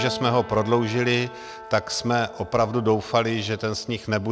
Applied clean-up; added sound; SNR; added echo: none; Piano; 15 dB; none.